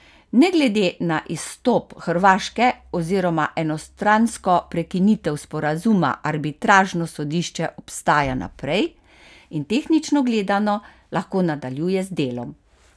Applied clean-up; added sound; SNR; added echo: none; none; none; none.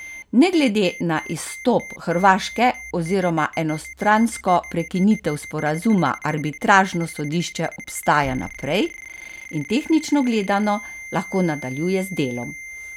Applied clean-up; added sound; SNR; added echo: none; Ringtone; 17 dB; none.